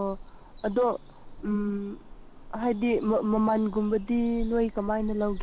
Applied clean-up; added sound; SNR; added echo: none; Bird vocalization, bird call, bird song; 12 dB; none.